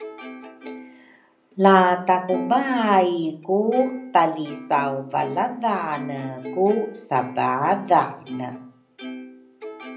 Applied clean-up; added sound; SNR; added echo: none; Plucked string instrument; 14 dB; reverberation time 0.5 s.